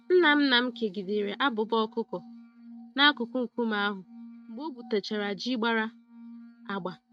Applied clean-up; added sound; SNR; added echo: neural mask model RNNoise.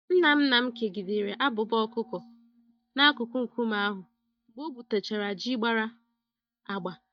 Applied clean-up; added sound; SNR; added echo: neural mask model DeepFilterNet 3.